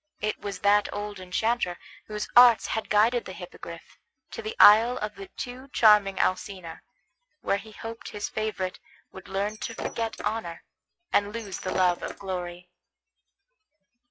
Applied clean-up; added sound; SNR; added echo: classical method log-MMSE.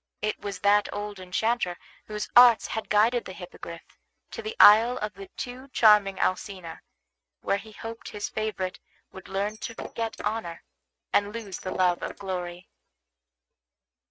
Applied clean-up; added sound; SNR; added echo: neural mask model RNNoise.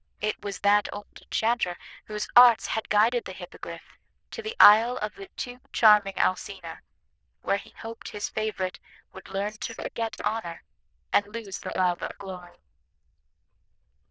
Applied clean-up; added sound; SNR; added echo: neural diffusion model UNIVERSE++.